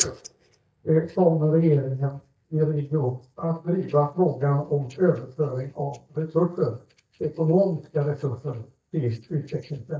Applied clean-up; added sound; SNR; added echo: neural mask model DeepFilterNet 3.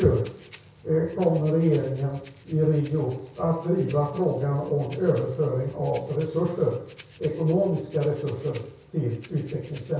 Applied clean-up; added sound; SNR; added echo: none; Breathing; 8 dB; reverberation time 0.6 s.